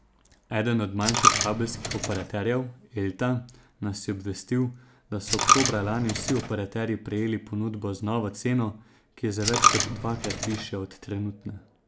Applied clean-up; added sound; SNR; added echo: none; Coin (dropping); 0 dB; none.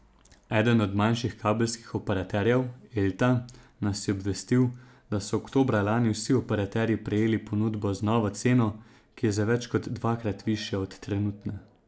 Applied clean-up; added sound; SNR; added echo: none; none; none; none.